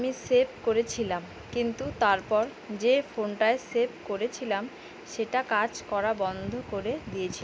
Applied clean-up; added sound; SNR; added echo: none; none; none; none.